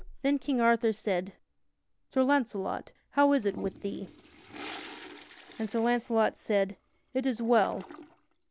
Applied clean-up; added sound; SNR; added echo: none; Toilet flush; 19 dB; none.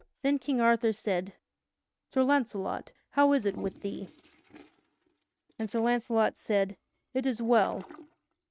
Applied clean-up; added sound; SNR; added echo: neural mask model RNNoise.